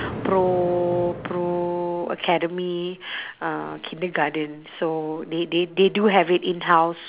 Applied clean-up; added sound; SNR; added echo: none; Thunder; 16 dB; none.